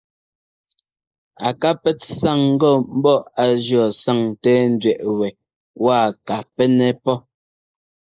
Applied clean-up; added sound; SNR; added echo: neural mask model Resemble Enhance denoiser.